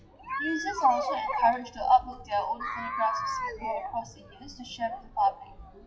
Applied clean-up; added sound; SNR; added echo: classical method WPE with log-MMSE.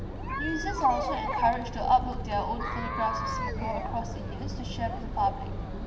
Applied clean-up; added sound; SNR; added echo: none; Chatter; 2 dB; reverberation time 2.2 s.